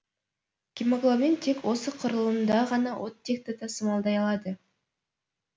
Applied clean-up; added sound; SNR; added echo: none; none; none; none.